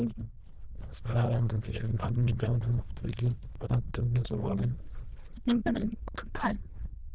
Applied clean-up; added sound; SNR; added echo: neural diffusion model UNIVERSE++.